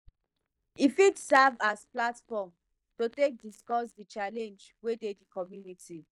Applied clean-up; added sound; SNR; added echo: neural mask model DeepFilterNet 3.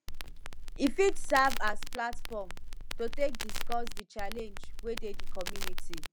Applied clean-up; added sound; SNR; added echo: none; Crackle; -3 dB; none.